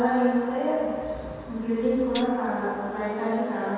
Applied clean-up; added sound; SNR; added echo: none; Tambourine; 18 dB; reverberation time 2.1 s.